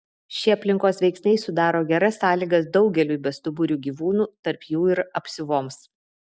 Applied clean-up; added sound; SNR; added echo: none; none; none; none.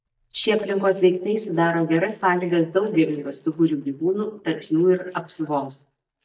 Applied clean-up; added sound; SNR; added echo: neural mask model DeepFilterNet 3.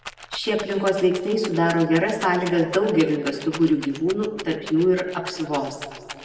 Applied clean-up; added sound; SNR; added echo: none; Rattle; 16 dB; reverberation time 1.8 s.